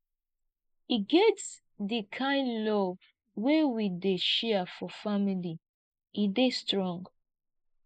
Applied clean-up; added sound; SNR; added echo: neural mask model Resemble Enhance denoiser.